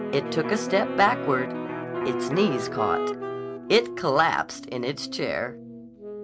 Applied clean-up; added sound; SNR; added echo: none; Electric guitar + Wind instrument, woodwind instrument; 5 dB; none.